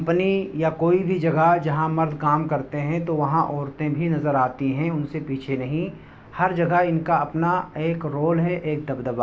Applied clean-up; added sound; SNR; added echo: none; none; none; none.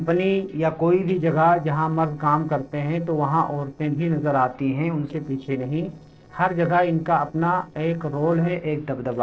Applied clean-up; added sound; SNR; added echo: neural separator model SepFormer DNS4.